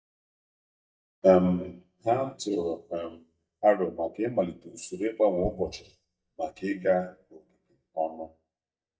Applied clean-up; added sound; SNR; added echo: neural mask model DeepFilterNet 3.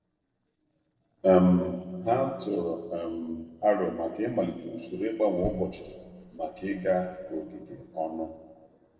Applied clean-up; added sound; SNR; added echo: neural separator model SepFormer DNS4.